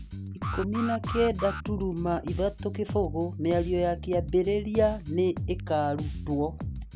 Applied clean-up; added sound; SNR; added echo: none; Alarm + Bass guitar; 6 dB; none.